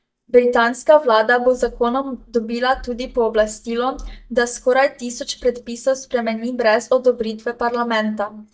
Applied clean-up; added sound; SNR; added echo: neural mask model DeepFilterNet 3.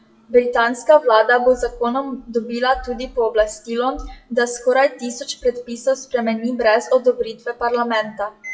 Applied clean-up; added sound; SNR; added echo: classical method WPE with log-MMSE.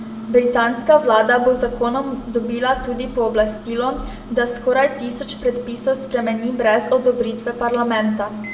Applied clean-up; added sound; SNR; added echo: none; Microwave oven; 16 dB; reverberation time 0.6 s.